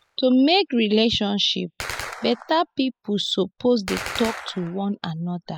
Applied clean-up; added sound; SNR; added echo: classical method spectral subtraction.